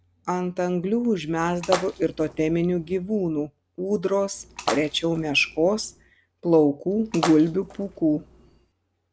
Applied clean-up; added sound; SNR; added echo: none; Splash, splatter; 11 dB; none.